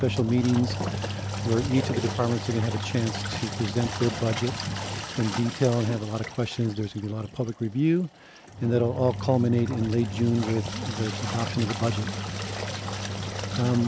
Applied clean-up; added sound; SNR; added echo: none; Engine; 6 dB; none.